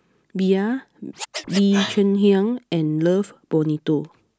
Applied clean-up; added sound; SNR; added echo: none; Scratching (performance technique); 14 dB; none.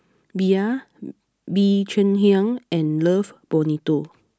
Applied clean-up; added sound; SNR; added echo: none; none; none; none.